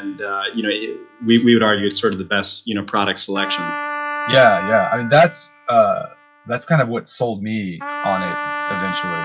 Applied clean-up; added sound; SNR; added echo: classical method log-MMSE.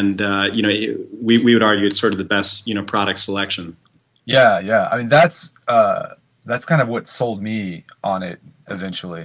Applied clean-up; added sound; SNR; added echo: none; none; none; none.